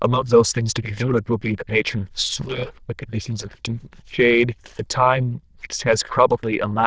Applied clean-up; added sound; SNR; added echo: neural diffusion model UNIVERSE++.